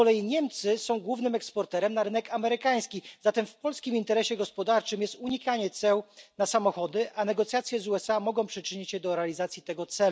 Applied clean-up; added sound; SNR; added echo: none; none; none; none.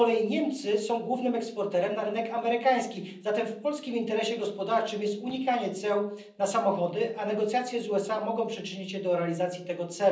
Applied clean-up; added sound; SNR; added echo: none; none; none; reverberation time 0.6 s.